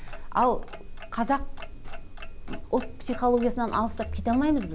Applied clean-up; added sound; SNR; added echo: none; Clock; 6 dB; none.